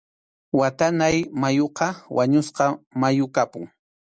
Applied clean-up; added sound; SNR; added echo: none; none; none; none.